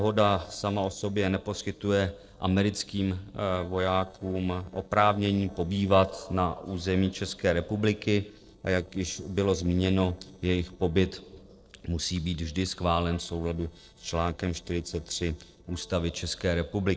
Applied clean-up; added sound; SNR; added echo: neural separator model SepFormer DNS4.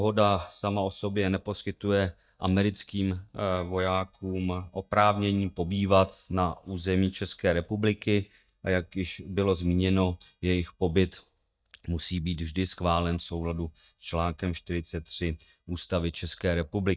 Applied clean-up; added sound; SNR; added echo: neural mask model DeepFilterNet 3.